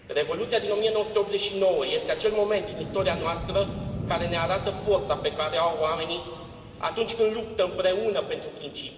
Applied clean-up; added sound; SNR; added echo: none; Wind; 12 dB; reverberation time 2.5 s.